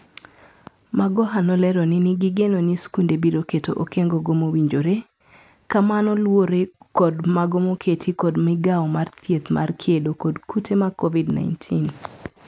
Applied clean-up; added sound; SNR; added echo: none; none; none; none.